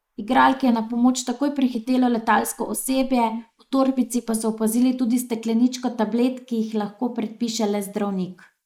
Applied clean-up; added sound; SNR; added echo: neural mask model Resemble Enhance denoiser.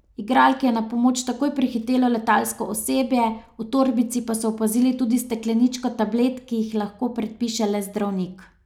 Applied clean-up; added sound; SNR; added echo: none; none; none; none.